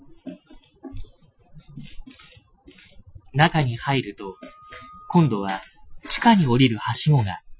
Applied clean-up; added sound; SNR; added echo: classical method Wiener filter.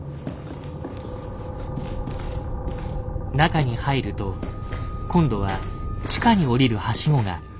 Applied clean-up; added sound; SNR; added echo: none; none; none; none.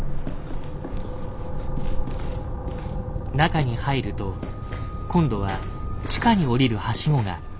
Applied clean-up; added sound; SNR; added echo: none; Cricket / Motor vehicle (road); 5 dB; none.